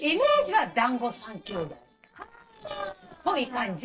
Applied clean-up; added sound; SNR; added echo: neural separator model SepFormer DNS4.